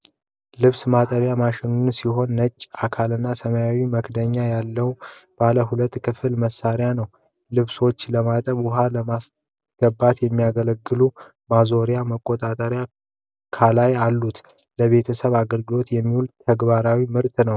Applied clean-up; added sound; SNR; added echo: none; none; none; none.